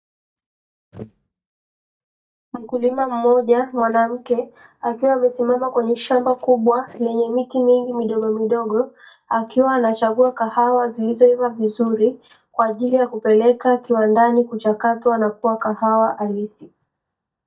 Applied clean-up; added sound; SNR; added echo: neural mask model DeepFilterNet 3.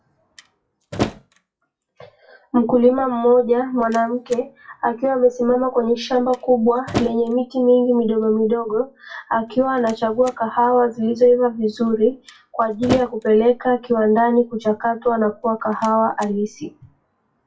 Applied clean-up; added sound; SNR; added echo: classical method WPE with log-MMSE.